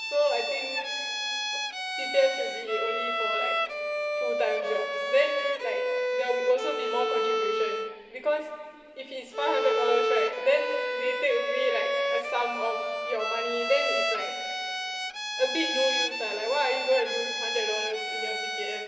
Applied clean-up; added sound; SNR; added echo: none; Bowed string instrument; 0 dB; reverberation time 2.5 s.